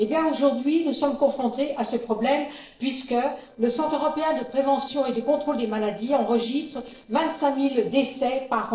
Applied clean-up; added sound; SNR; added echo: neural separator model SepFormer DNS4.